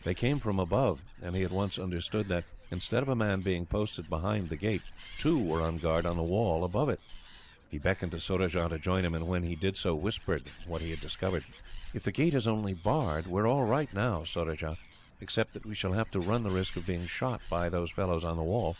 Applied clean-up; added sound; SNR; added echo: none; Animal; 16 dB; none.